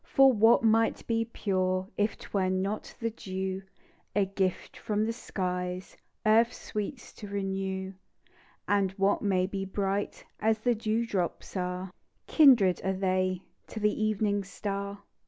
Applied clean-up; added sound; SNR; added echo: none; none; none; none.